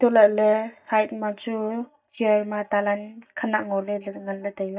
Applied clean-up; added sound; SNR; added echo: neural mask model DeepFilterNet 3.